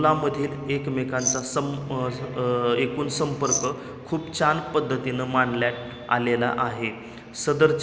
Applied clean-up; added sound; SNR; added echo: none; Glass; 3 dB; none.